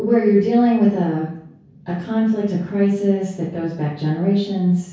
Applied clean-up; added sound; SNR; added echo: none; none; none; reverberation time 0.6 s.